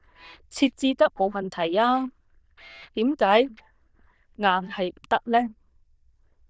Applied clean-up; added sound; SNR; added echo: neural diffusion model UNIVERSE++.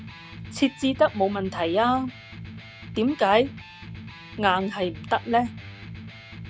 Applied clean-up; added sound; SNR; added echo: none; Electric guitar; 14 dB; none.